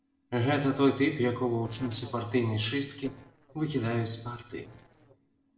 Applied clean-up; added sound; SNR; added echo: neural separator model SepFormer DNS4.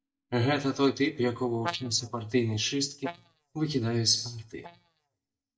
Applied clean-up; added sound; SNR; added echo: neural mask model DeepFilterNet 3.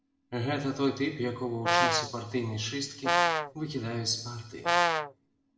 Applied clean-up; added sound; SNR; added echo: none; Brass instrument; -5 dB; reverberation time 0.9 s.